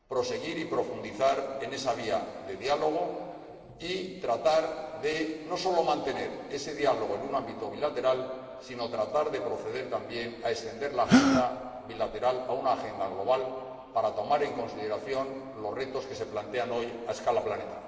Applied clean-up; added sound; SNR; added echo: none; Gasp; -3 dB; reverberation time 2.7 s.